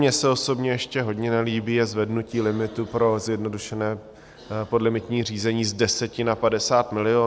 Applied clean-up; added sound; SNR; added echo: none; none; none; none.